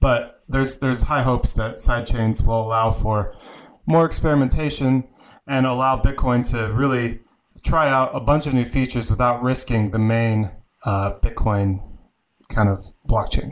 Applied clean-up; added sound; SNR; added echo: none; none; none; none.